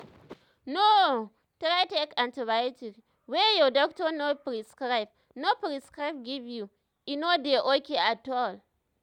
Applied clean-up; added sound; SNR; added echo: none; none; none; none.